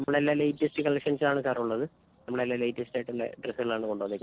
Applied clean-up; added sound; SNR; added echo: neural separator model SepFormer DNS4.